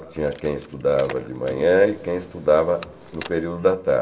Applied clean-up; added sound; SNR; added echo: none; Car; 19 dB; reverberation time 0.3 s.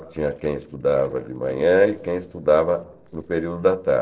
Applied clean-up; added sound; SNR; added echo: neural separator model SepFormer DNS4.